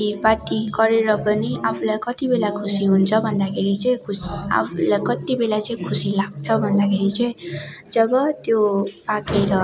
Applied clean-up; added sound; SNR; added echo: none; none; none; none.